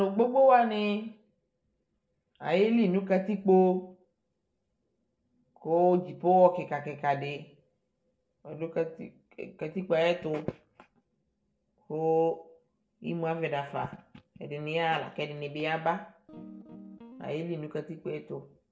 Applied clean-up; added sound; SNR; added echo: neural separator model SepFormer DNS4.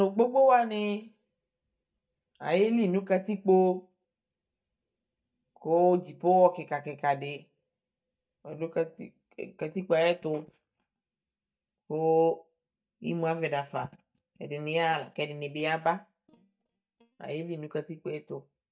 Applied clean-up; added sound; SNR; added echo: neural mask model DeepFilterNet 3.